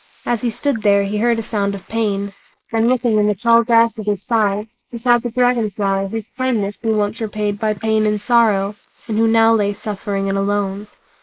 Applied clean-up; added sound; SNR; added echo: neural mask model Resemble Enhance denoiser.